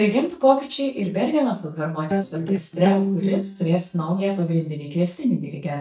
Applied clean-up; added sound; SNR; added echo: neural mask model DeepFilterNet 3.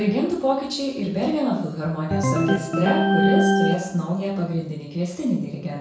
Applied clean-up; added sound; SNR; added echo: none; Organ; 0 dB; reverberation time 0.6 s.